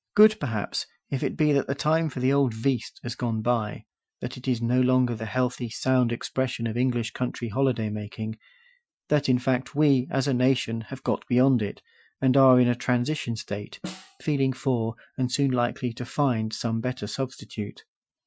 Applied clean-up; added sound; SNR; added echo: classical method Wiener filter.